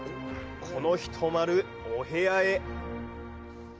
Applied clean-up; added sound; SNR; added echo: none; none; none; none.